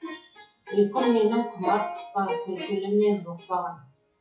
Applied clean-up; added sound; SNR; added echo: classical method WPE with log-MMSE.